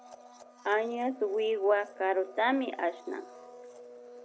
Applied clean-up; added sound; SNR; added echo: none; Domestic sounds, home sounds; 18 dB; none.